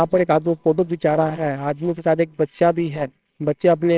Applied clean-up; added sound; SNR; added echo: neural separator model SepFormer WHAMR!.